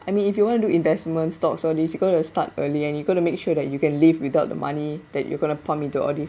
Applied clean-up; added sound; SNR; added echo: none; none; none; none.